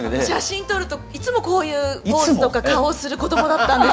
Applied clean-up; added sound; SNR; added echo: none; none; none; none.